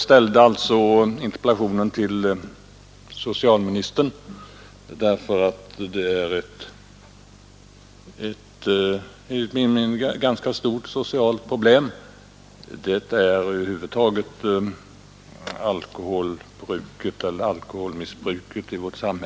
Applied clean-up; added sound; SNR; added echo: none; none; none; none.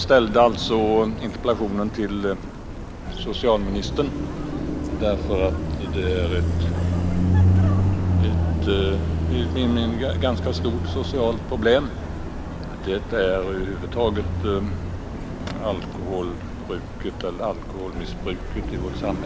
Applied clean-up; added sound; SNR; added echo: none; Car passing by; 0 dB; none.